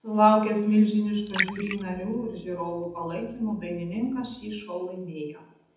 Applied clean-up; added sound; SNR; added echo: none; Liquid; 11 dB; reverberation time 0.8 s.